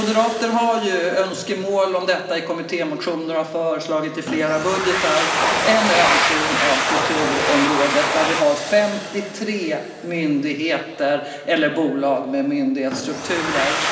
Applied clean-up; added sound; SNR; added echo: none; Domestic sounds, home sounds; 4 dB; reverberation time 2.6 s.